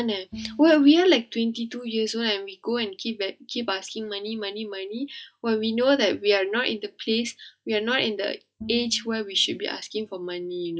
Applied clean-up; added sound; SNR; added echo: classical method log-MMSE.